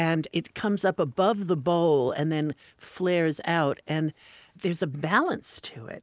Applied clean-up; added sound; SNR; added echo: none; none; none; none.